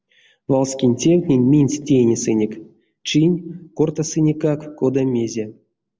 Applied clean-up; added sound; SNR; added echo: none; none; none; none.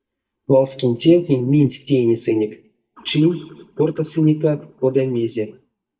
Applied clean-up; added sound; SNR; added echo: neural mask model DeepFilterNet 3.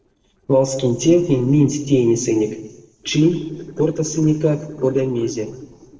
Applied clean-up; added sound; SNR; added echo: neural separator model SepFormer DNS4.